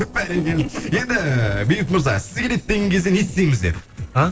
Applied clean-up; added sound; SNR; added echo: neural separator model SepFormer DNS4.